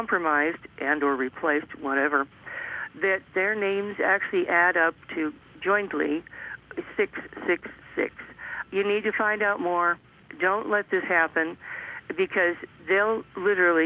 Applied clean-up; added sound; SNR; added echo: none; none; none; none.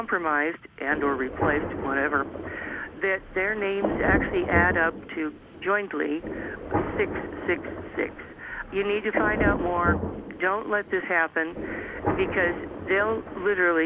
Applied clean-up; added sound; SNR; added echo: none; Thunder; 5 dB; none.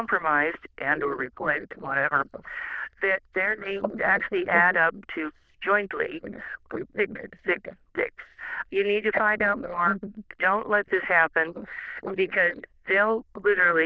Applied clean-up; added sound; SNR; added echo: neural diffusion model UNIVERSE++.